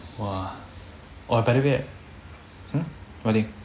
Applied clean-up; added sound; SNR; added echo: none; none; none; none.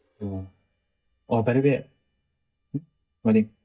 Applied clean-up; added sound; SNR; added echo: neural mask model DeepFilterNet 3.